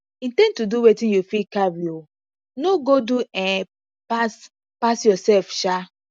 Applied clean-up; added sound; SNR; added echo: none; none; none; none.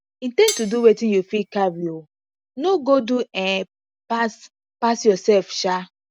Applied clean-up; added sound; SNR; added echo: none; Cutlery, silverware; 12 dB; none.